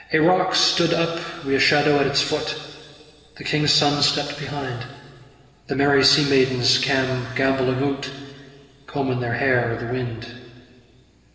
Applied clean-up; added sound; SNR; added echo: none; none; none; reverberation time 2.8 s.